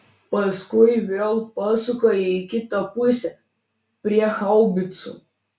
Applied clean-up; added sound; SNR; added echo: none; none; none; none.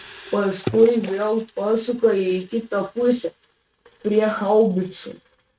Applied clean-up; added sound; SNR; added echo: neural mask model RNNoise.